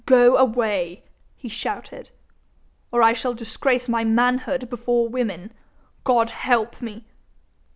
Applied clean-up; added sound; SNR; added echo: none; none; none; none.